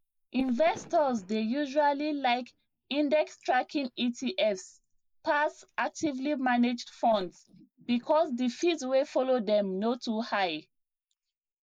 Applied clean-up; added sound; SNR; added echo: neural mask model Resemble Enhance denoiser.